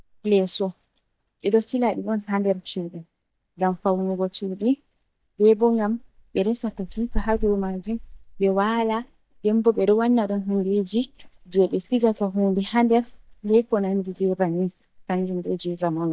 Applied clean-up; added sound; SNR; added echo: neural mask model DeepFilterNet 3.